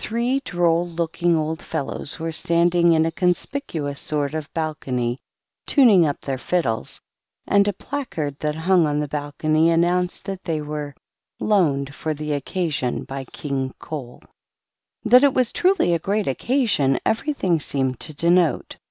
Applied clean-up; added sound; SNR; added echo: none; none; none; none.